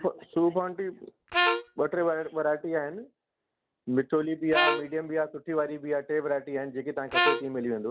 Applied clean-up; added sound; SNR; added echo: none; Harmonica; -2 dB; none.